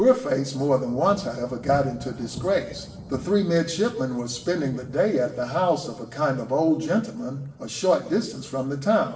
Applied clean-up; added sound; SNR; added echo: none; Thunder; 18 dB; reverberation time 0.7 s.